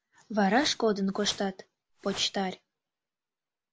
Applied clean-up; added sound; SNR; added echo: none; Whoosh, swoosh, swish; 15 dB; none.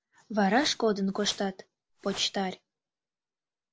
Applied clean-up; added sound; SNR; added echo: neural separator model SepFormer DNS4.